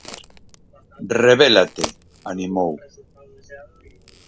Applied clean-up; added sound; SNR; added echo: none; Crack; 17 dB; none.